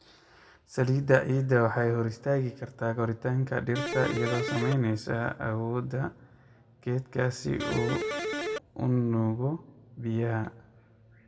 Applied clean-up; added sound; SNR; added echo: none; Electric guitar; 2 dB; reverberation time 0.5 s.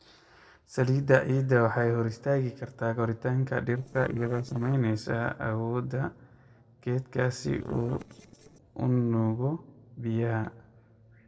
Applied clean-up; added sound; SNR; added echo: neural separator model SepFormer DNS4.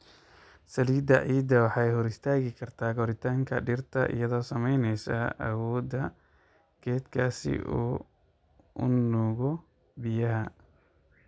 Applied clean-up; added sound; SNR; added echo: none; none; none; none.